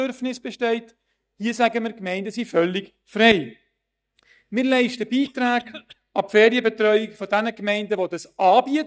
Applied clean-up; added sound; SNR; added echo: neural mask model DeepFilterNet 3.